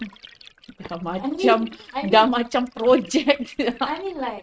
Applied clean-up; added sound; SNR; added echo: neural mask model RNNoise.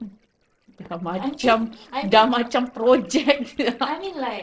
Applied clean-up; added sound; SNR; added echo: neural separator model SepFormer DNS4.